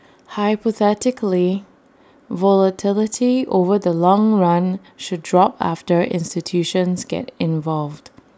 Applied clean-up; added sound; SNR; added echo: none; none; none; none.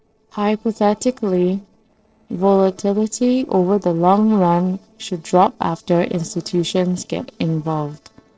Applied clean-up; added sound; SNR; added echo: neural separator model SepFormer DNS4.